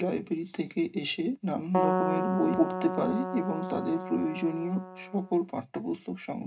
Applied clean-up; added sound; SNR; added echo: none; Keyboard (musical); 2 dB; reverberation time 0.2 s.